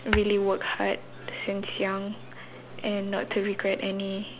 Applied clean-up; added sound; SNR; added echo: none; Tap / Hammer / Glass; 9 dB; none.